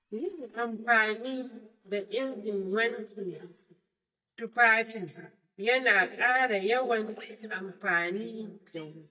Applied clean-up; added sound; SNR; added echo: neural mask model DeepFilterNet 3.